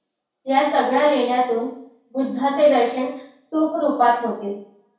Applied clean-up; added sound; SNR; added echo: none; none; none; reverberation time 0.6 s.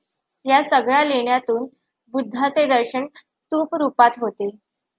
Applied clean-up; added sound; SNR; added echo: none; none; none; none.